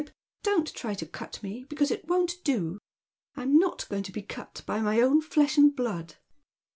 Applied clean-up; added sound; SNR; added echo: none; none; none; none.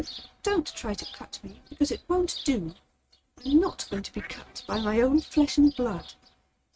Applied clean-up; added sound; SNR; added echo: neural mask model RNNoise.